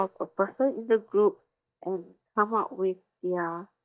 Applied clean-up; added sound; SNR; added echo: neural mask model DeepFilterNet 3.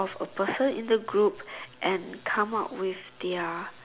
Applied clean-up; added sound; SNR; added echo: none; none; none; none.